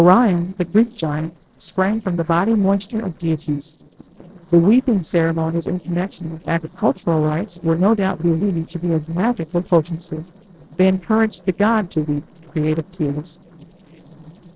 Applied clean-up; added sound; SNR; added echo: neural separator model SepFormer DNS4.